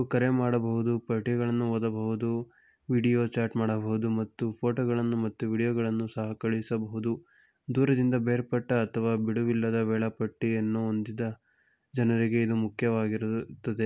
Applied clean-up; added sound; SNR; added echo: none; none; none; none.